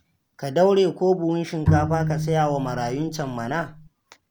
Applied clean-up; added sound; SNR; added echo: none; Bowed string instrument; 2 dB; none.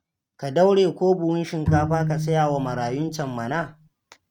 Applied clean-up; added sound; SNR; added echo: neural mask model RNNoise.